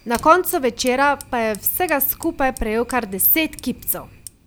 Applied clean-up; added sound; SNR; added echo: none; Fire; 20 dB; none.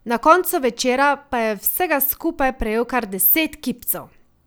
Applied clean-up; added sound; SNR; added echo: none; none; none; none.